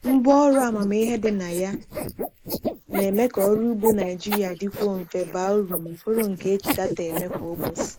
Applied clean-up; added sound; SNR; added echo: neural mask model Resemble Enhance denoiser.